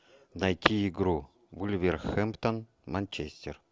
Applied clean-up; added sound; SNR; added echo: none; none; none; none.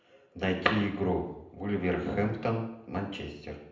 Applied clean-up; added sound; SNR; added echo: none; none; none; reverberation time 0.7 s.